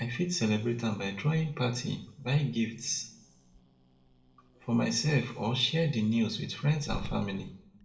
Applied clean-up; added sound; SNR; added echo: none; Growling; 18 dB; reverberation time 0.5 s.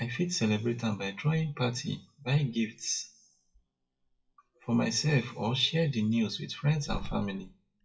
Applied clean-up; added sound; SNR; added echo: classical method WPE with log-MMSE.